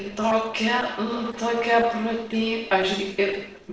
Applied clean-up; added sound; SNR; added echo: neural separator model SepFormer DNS4.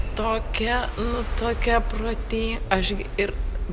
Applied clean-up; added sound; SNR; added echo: none; none; none; none.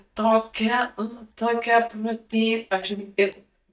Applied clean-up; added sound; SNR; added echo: neural mask model DeepFilterNet 3.